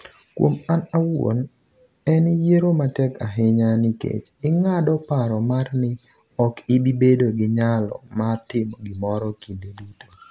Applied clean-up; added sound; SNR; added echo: none; none; none; none.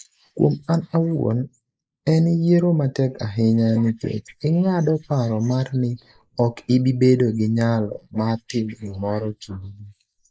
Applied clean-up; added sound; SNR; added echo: neural mask model Resemble Enhance denoiser.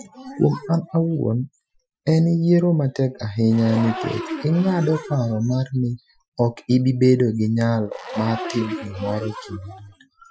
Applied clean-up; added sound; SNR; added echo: classical method Wiener filter.